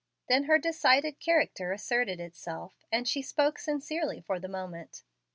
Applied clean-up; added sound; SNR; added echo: none; none; none; none.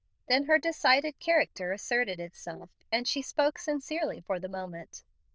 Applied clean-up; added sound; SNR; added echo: neural diffusion model UNIVERSE++.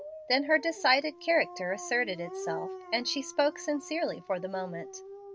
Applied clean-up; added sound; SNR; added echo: none; Dog; 13 dB; none.